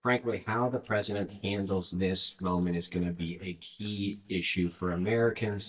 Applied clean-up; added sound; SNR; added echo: neural mask model DeepFilterNet 3.